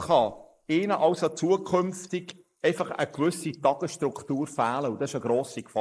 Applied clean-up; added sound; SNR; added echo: neural mask model Resemble Enhance denoiser.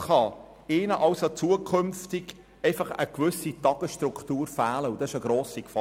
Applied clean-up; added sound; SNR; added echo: none; none; none; none.